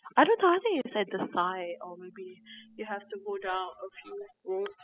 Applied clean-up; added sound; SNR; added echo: classical method spectral subtraction.